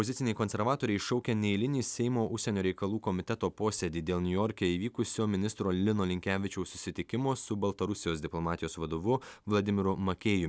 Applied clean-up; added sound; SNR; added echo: none; none; none; none.